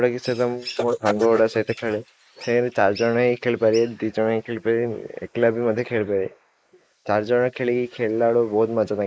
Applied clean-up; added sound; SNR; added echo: neural mask model Resemble Enhance denoiser.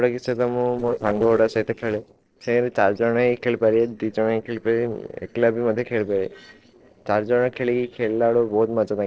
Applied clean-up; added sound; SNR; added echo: neural separator model SepFormer DNS4.